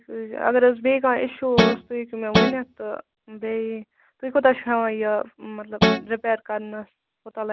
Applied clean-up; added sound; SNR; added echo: none; Guitar; -4 dB; none.